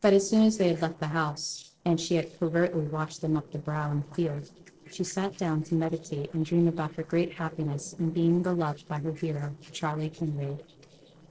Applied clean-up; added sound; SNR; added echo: neural separator model SepFormer DNS4.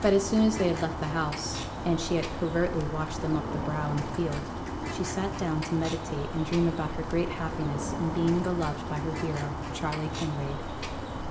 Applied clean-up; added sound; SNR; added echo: none; Bird; 4 dB; reverberation time 0.8 s.